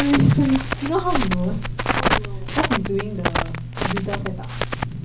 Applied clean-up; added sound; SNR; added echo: none; Crackle; 1 dB; reverberation time 0.5 s.